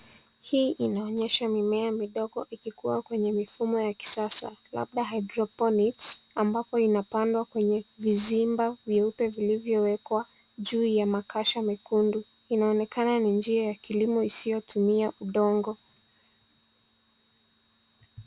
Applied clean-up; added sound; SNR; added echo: none; none; none; none.